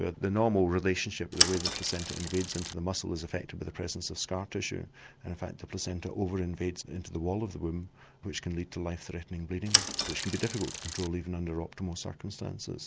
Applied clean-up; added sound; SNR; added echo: none; Mechanisms / Bicycle; -2 dB; none.